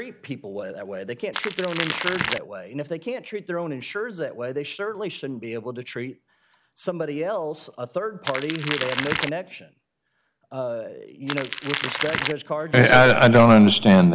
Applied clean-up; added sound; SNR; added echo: none; Crackle; 5 dB; none.